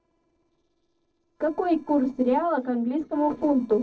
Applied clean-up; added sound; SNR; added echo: neural separator model SepFormer DNS4.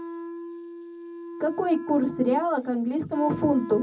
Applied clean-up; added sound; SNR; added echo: none; Wind instrument, woodwind instrument; 11 dB; reverberation time 0.4 s.